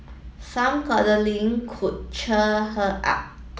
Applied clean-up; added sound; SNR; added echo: none; none; none; none.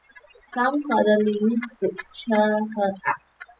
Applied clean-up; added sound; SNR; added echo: classical method spectral subtraction.